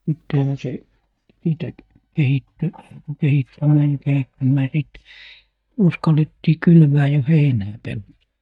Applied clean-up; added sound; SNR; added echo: neural mask model DeepFilterNet 3.